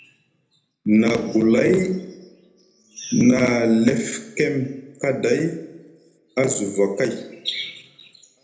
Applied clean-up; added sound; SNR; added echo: none; none; none; reverberation time 0.8 s.